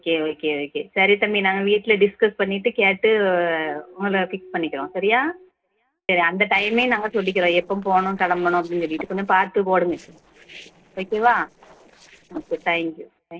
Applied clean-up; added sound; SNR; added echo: neural separator model SepFormer DNS4.